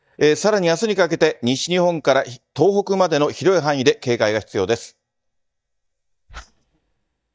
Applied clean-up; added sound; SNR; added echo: neural mask model DeepFilterNet 3.